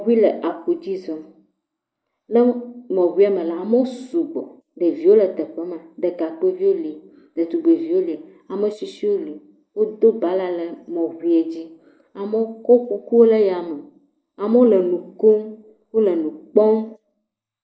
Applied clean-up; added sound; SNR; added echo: neural mask model Resemble Enhance denoiser.